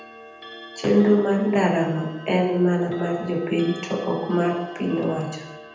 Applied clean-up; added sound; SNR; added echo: none; Clock; 18 dB; reverberation time 0.9 s.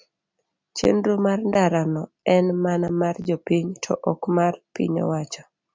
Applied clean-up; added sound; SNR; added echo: none; none; none; none.